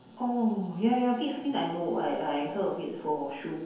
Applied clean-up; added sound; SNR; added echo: none; none; none; reverberation time 0.9 s.